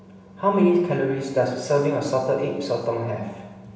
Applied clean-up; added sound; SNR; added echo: none; none; none; reverberation time 1.2 s.